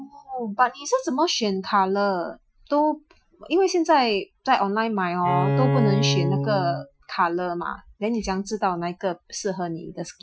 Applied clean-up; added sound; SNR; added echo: classical method Wiener filter.